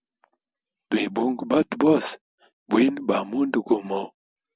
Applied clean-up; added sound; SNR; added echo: none; none; none; none.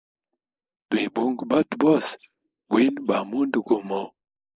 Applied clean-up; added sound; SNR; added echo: neural mask model Resemble Enhance denoiser.